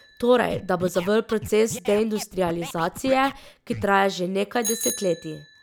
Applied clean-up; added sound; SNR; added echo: none; Scratching (performance technique) + Bicycle bell; 13 dB; none.